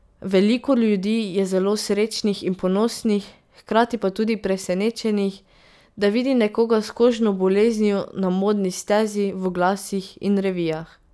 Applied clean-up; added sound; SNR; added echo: none; none; none; none.